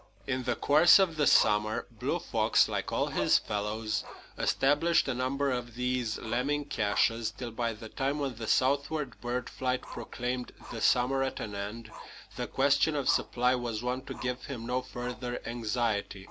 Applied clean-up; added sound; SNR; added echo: none; Growling; 19 dB; none.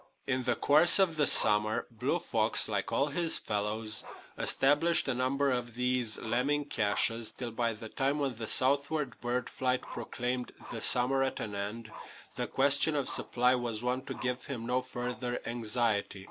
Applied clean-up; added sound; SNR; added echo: neural mask model Resemble Enhance denoiser.